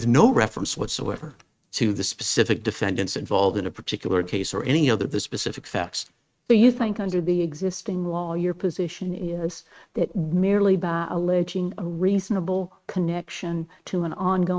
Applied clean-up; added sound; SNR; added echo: neural mask model RNNoise.